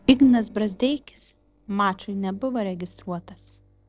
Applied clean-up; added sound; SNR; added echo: neural separator model SepFormer DNS4.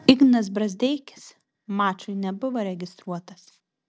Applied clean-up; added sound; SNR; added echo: none; none; none; none.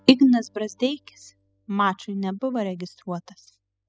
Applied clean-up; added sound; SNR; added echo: classical method spectral subtraction.